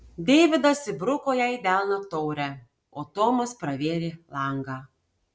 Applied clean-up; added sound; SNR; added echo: none; none; none; none.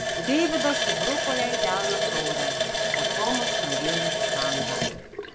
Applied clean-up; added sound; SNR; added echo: none; Water tap, faucet; -4 dB; none.